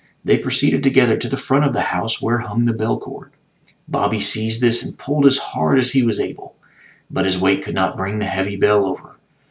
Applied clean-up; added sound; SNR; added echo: none; none; none; none.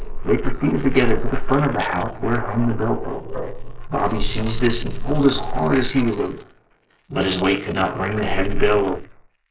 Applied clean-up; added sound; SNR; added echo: neural mask model Resemble Enhance denoiser.